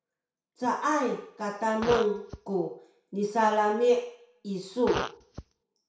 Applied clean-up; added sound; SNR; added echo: none; Fart; 11 dB; reverberation time 0.6 s.